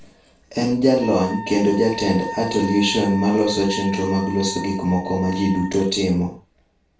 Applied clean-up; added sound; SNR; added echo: none; Wind instrument, woodwind instrument; 13 dB; reverberation time 0.3 s.